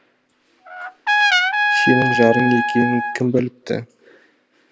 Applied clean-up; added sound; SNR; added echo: none; Trumpet; -1 dB; none.